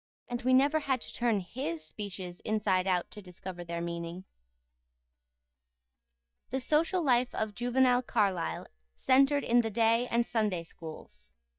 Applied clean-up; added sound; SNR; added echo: neural mask model DeepFilterNet 3.